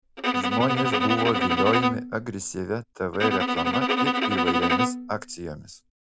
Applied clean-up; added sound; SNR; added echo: none; Bowed string instrument; -3 dB; none.